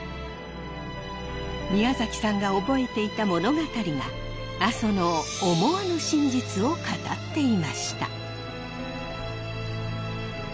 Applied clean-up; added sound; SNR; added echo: none; Purr; 19 dB; none.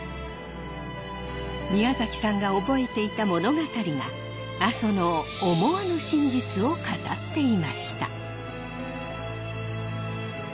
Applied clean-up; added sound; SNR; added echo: none; none; none; none.